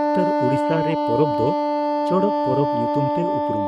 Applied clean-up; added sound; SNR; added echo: neural mask model RNNoise.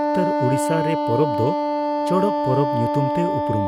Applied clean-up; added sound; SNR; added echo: none; Wind instrument, woodwind instrument; -2 dB; none.